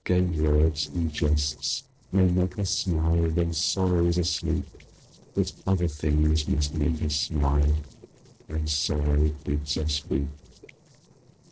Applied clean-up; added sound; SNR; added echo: neural separator model SepFormer DNS4.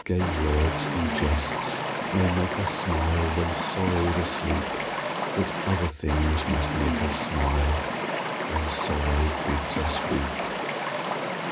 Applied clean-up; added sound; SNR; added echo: none; Stream; 2 dB; reverberation time 0.3 s.